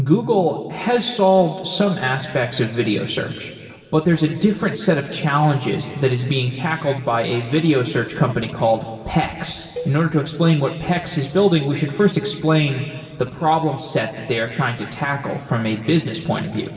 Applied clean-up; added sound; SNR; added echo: none; Cowbell; 18 dB; reverberation time 2.4 s.